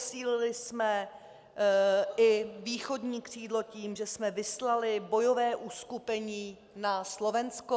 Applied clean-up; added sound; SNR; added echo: none; none; none; none.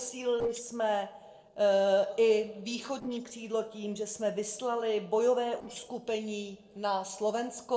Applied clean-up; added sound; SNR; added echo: neural separator model SepFormer DNS4.